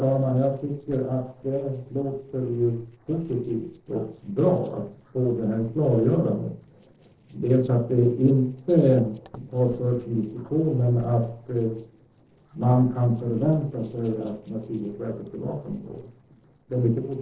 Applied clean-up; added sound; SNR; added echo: neural separator model SepFormer DNS4.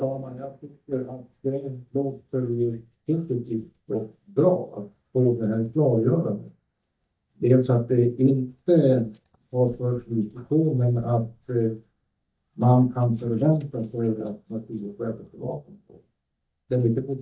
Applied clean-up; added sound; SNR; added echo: neural mask model DeepFilterNet 3.